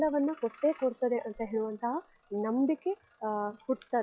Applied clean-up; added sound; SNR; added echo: classical method log-MMSE.